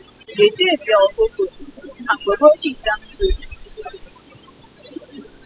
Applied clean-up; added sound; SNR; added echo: classical method spectral subtraction.